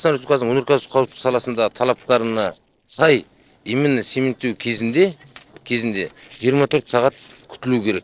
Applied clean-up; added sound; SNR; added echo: neural separator model SepFormer DNS4.